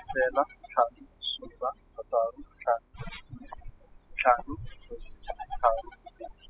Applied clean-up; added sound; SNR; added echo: classical method spectral subtraction.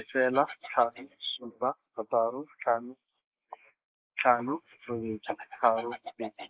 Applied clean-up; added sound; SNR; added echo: neural mask model Resemble Enhance denoiser.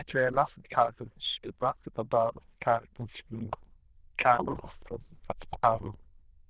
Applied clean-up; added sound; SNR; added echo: neural diffusion model UNIVERSE++.